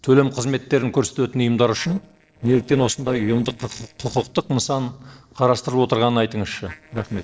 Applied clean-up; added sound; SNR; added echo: neural separator model SepFormer DNS4.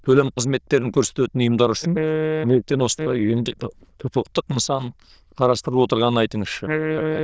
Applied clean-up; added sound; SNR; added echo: neural diffusion model UNIVERSE++.